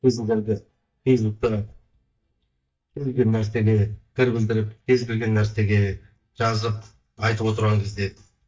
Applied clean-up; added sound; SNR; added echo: neural mask model DeepFilterNet 3.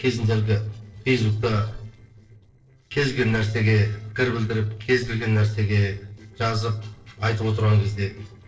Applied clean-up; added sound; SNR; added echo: neural separator model SepFormer DNS4.